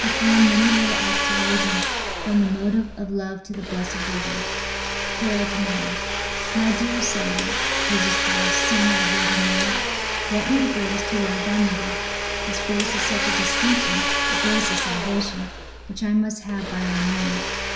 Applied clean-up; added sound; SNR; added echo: none; Domestic sounds, home sounds; -1 dB; reverberation time 0.7 s.